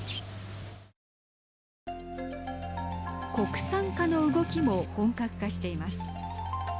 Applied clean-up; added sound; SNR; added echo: none; Strum; 7 dB; none.